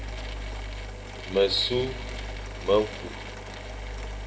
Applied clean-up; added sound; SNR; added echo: none; Drill / Mechanisms; 11 dB; reverberation time 1.3 s.